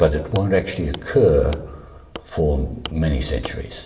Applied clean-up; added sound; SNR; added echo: none; Wood; 19 dB; reverberation time 1.2 s.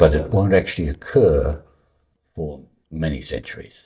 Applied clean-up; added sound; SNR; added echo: neural mask model DeepFilterNet 3.